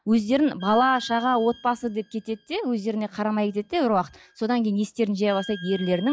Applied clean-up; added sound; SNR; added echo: classical method log-MMSE.